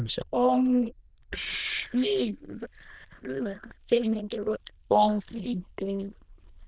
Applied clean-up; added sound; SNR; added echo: neural diffusion model UNIVERSE++.